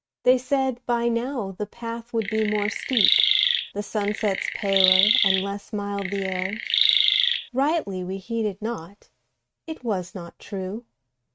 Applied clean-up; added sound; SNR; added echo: neural mask model RNNoise.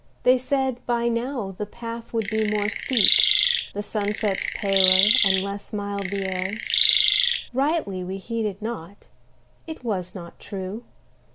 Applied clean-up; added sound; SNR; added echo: none; Chirp, tweet; -3 dB; none.